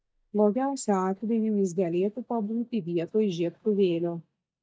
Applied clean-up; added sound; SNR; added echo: neural mask model DeepFilterNet 3.